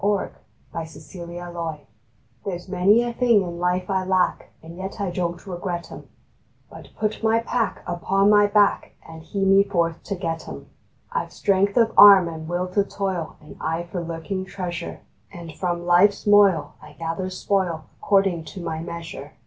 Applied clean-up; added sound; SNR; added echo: none; none; none; none.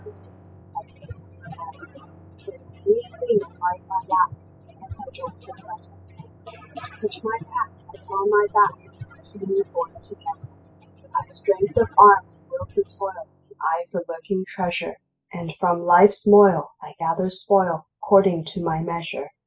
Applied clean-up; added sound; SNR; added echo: classical method spectral subtraction.